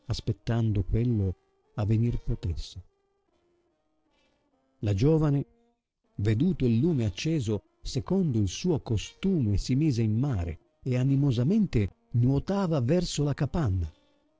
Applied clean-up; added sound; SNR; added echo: neural separator model SepFormer DNS4.